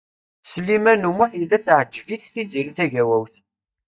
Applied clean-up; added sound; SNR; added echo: neural mask model DeepFilterNet 3.